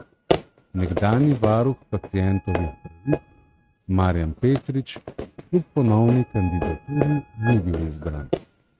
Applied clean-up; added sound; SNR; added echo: neural mask model RNNoise.